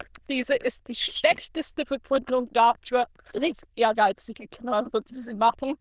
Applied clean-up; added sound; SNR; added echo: neural diffusion model UNIVERSE++.